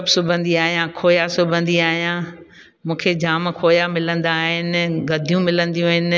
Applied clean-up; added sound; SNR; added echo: none; none; none; none.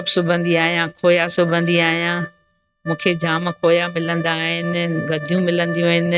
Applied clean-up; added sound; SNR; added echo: neural mask model RNNoise.